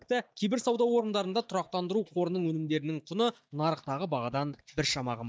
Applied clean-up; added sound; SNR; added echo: neural mask model DeepFilterNet 3.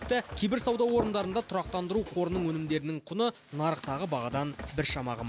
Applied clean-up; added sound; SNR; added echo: none; Run; 13 dB; none.